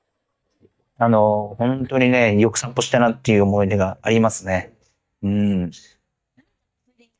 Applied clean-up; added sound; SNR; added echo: neural mask model DeepFilterNet 3.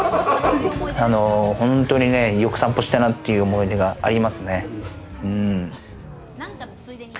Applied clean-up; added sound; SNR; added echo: none; none; none; none.